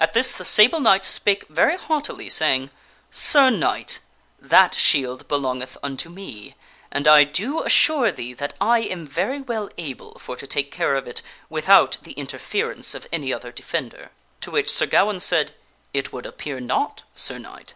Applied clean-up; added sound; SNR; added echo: none; none; none; none.